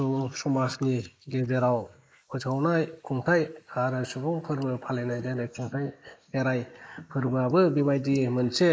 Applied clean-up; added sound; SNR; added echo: neural mask model Resemble Enhance denoiser.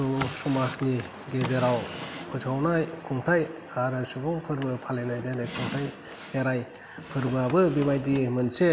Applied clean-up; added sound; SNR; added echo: none; Drawer open or close; 13 dB; none.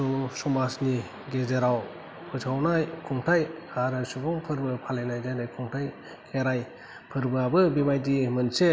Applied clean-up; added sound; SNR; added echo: none; none; none; none.